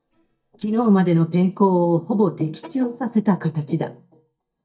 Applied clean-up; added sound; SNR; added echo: neural mask model DeepFilterNet 3.